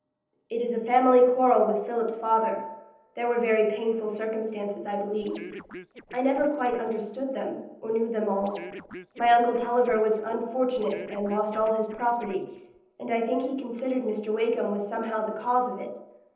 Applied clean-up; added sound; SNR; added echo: neural separator model SepFormer DNS4.